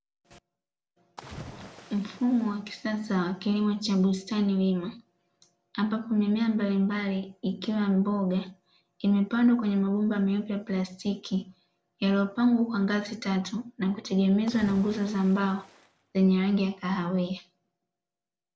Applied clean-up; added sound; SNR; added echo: none; Splash, splatter; 19 dB; none.